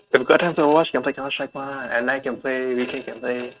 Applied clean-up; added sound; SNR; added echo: neural mask model RNNoise.